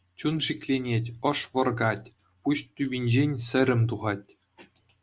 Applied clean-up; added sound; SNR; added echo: none; none; none; none.